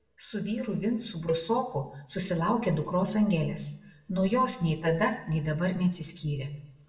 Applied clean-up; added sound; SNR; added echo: none; Cowbell; 9 dB; reverberation time 0.6 s.